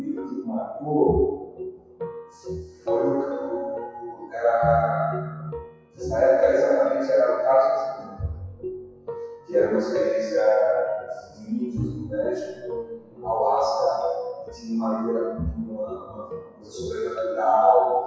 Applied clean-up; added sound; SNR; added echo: classical method WPE with log-MMSE.